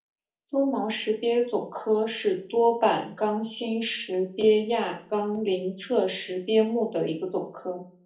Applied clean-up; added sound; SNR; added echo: none; none; none; reverberation time 0.4 s.